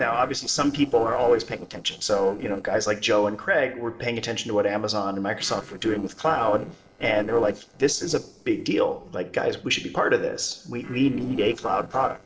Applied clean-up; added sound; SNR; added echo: neural separator model SepFormer DNS4.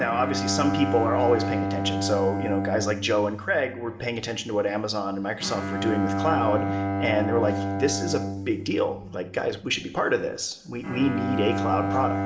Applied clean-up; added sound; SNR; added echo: none; Bowed string instrument; 3 dB; reverberation time 0.8 s.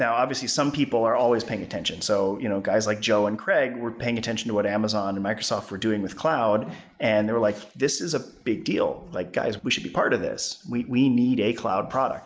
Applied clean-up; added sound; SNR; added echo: none; none; none; none.